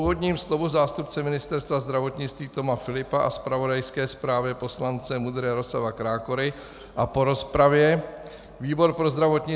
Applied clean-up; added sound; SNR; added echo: none; none; none; none.